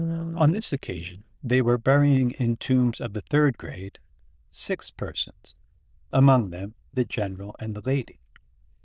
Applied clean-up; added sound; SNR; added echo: neural diffusion model UNIVERSE++.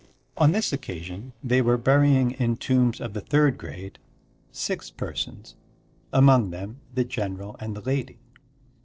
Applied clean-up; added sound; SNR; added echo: neural separator model SepFormer DNS4.